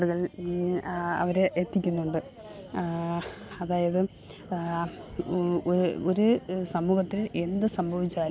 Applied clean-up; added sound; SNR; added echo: none; none; none; none.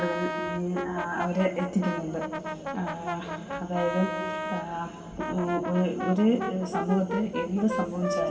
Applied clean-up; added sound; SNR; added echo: none; Brass instrument; 5 dB; reverberation time 2.3 s.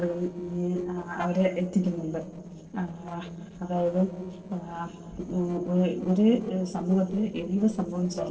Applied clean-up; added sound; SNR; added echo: neural separator model SepFormer DNS4.